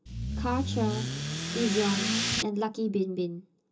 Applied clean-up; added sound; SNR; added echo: none; Accelerating, revving, vroom / Car; -1 dB; reverberation time 0.2 s.